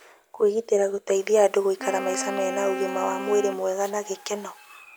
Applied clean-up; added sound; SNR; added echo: none; Wind instrument, woodwind instrument; 10 dB; none.